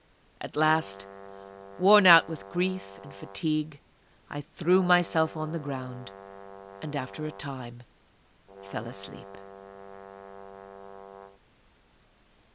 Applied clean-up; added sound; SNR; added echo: none; Brass instrument; 16 dB; none.